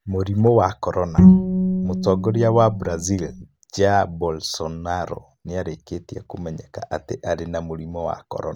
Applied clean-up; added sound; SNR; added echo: none; Bowed string instrument; -4 dB; none.